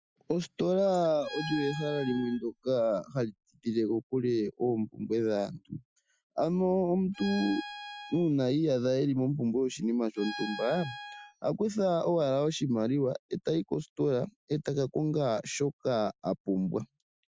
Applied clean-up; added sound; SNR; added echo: classical method Wiener filter.